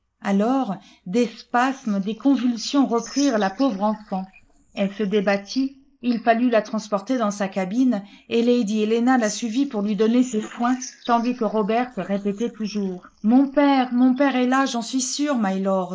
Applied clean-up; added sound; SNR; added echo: neural mask model Resemble Enhance denoiser.